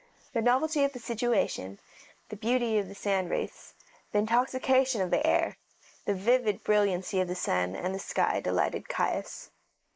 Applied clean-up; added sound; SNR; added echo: neural mask model Resemble Enhance denoiser.